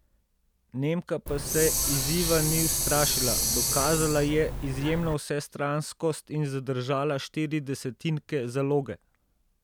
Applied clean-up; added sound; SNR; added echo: none; Hiss; -1 dB; none.